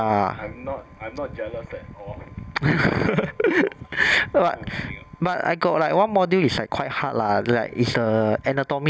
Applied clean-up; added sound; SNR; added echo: none; none; none; none.